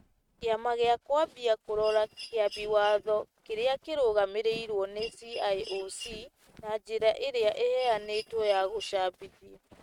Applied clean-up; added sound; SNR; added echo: neural mask model RNNoise.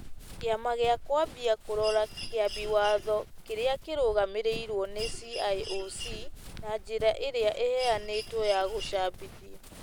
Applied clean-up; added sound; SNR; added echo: none; Mechanisms + Run; 10 dB; none.